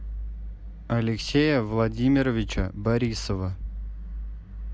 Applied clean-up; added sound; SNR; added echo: none; none; none; none.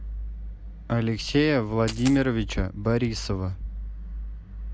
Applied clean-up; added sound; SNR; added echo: none; Coin (dropping); 11 dB; none.